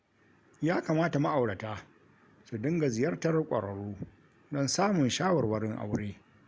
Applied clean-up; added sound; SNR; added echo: none; none; none; none.